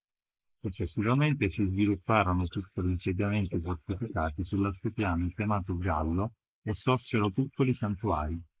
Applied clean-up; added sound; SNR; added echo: neural mask model Resemble Enhance denoiser.